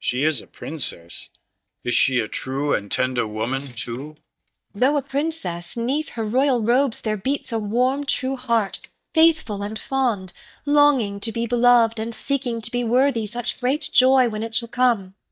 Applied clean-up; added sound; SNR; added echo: neural mask model DeepFilterNet 3.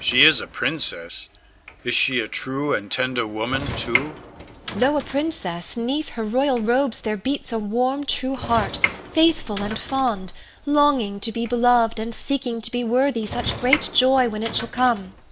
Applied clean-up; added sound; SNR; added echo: none; Sliding door / Train; 11 dB; none.